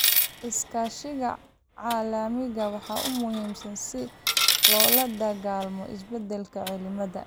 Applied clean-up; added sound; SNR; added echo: none; Coin (dropping); -2 dB; none.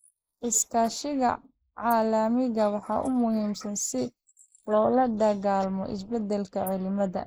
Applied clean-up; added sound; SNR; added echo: neural mask model Resemble Enhance denoiser.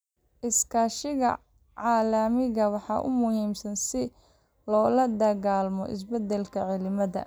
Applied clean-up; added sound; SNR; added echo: none; none; none; none.